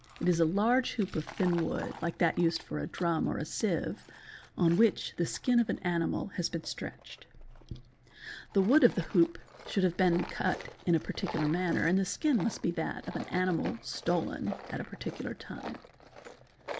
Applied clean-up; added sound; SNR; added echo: none; Tools; 17 dB; none.